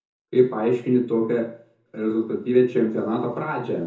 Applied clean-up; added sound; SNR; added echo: none; none; none; reverberation time 0.6 s.